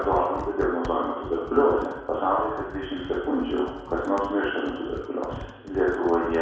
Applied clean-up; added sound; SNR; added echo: none; Computer keyboard; 16 dB; reverberation time 1.1 s.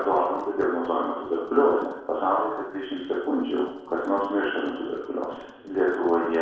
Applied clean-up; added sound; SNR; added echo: neural separator model SepFormer DNS4.